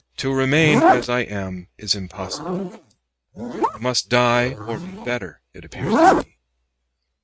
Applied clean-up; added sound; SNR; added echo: neural mask model RNNoise.